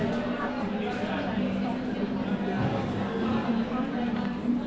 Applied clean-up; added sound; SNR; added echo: none; Microwave oven; 4 dB; reverberation time 1.0 s.